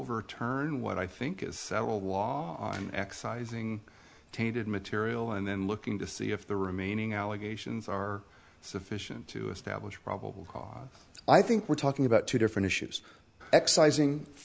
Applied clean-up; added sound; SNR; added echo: none; none; none; none.